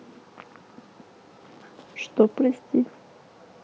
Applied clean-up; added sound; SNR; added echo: none; none; none; none.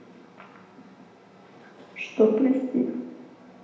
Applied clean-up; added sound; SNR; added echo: none; none; none; reverberation time 0.9 s.